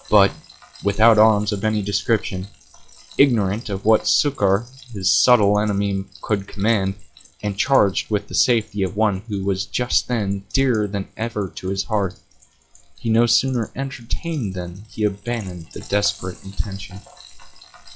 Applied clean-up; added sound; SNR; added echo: classical method log-MMSE.